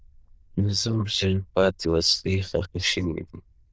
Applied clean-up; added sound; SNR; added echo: neural diffusion model UNIVERSE++.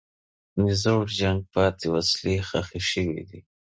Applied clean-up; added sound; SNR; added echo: none; none; none; none.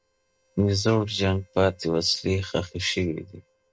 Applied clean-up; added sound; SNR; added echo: neural separator model SepFormer DNS4.